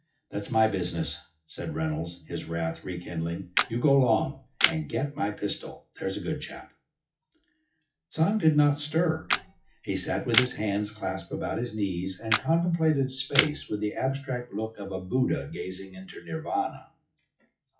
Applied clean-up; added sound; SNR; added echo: classical method WPE with log-MMSE.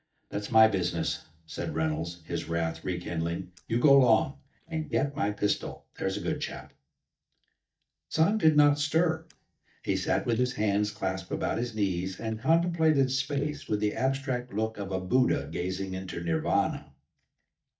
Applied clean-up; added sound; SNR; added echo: neural mask model DeepFilterNet 3.